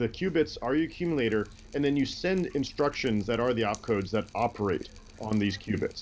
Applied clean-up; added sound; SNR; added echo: none; Drip; 20 dB; none.